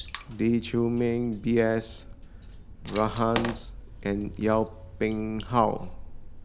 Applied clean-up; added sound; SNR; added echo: none; Water / Splash, splatter; 10 dB; none.